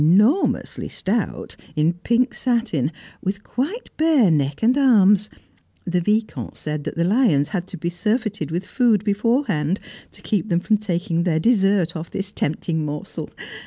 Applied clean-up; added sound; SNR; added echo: none; none; none; none.